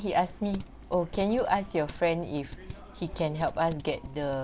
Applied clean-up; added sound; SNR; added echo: none; Typing; 16 dB; none.